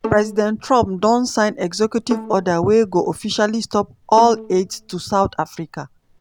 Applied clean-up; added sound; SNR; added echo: none; Bowed string instrument; 16 dB; none.